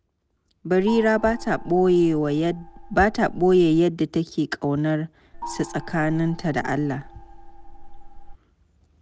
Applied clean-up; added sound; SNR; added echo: none; Gong; 14 dB; none.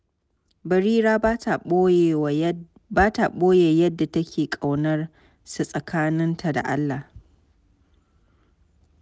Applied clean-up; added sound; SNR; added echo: none; none; none; none.